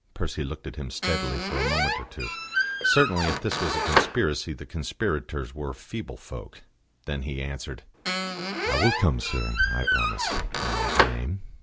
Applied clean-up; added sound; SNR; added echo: none; Squeak; -2 dB; none.